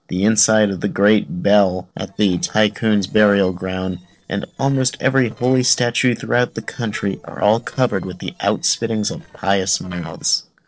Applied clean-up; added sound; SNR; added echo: neural separator model SepFormer DNS4.